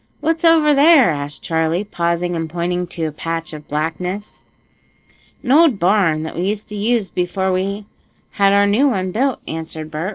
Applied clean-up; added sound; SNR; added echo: neural separator model SepFormer DNS4.